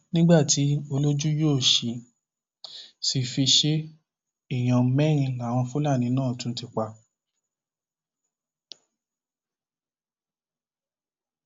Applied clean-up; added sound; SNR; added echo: none; none; none; none.